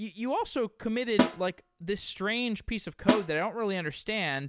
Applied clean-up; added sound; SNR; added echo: none; Snare drum; 0 dB; none.